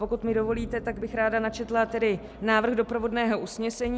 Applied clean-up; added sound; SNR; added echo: none; Piano; 16 dB; none.